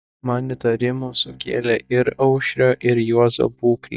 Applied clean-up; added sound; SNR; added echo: neural mask model DeepFilterNet 3.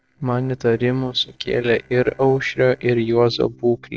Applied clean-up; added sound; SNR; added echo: neural separator model SepFormer DNS4.